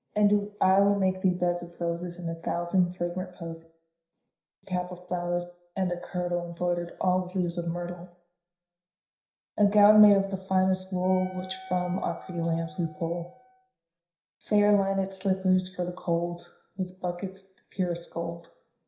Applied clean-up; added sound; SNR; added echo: none; Wind instrument, woodwind instrument; 18 dB; reverberation time 0.5 s.